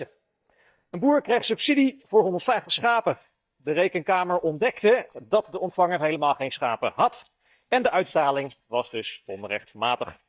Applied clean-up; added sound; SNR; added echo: neural mask model DeepFilterNet 3.